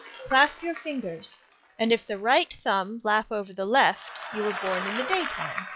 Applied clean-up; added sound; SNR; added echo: classical method log-MMSE.